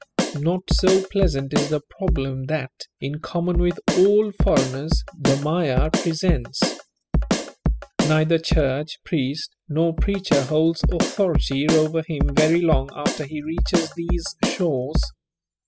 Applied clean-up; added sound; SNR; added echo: classical method spectral subtraction.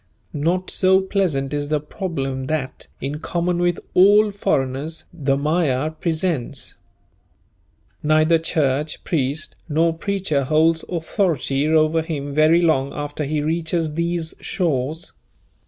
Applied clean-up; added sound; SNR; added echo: none; none; none; none.